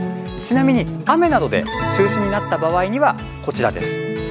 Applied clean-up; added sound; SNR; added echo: none; Acoustic guitar; 7 dB; none.